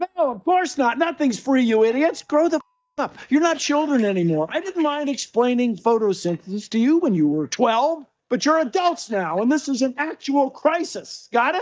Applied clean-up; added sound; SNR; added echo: neural mask model DeepFilterNet 3.